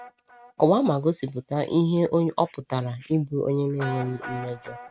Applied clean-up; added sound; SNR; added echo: neural mask model RNNoise.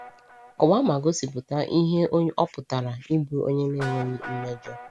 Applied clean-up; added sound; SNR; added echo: none; Guitar; 17 dB; none.